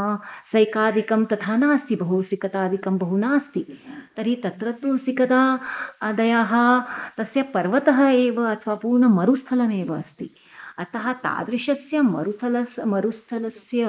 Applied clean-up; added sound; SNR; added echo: neural mask model Resemble Enhance denoiser.